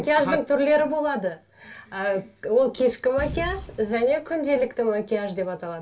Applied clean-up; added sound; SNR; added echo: none; Boom; 13 dB; reverberation time 0.2 s.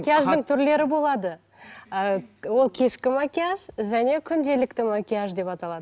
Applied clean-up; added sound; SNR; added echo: none; none; none; none.